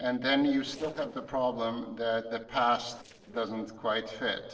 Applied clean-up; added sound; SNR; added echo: neural separator model SepFormer DNS4.